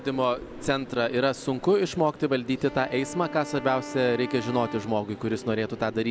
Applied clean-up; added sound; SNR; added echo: none; Wind instrument, woodwind instrument; 14 dB; none.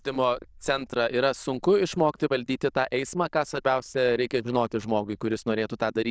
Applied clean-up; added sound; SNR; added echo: neural diffusion model UNIVERSE++.